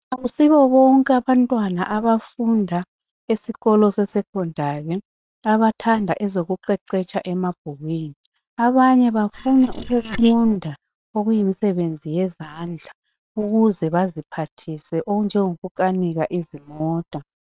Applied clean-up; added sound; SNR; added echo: neural separator model SepFormer WHAM!.